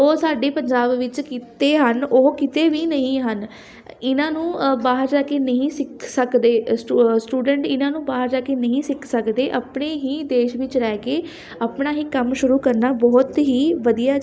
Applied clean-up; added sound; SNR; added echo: none; none; none; none.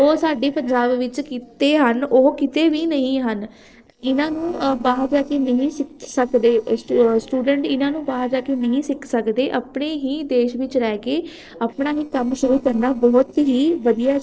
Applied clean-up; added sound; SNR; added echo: neural separator model SepFormer DNS4.